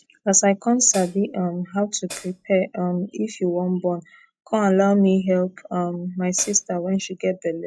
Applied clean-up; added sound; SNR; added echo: classical method log-MMSE.